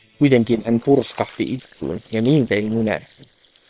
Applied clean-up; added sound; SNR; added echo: neural separator model SepFormer WHAM!.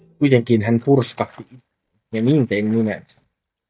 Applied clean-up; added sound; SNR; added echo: neural mask model DeepFilterNet 3.